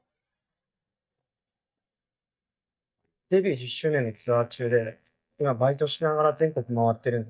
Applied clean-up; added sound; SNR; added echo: neural mask model DeepFilterNet 3.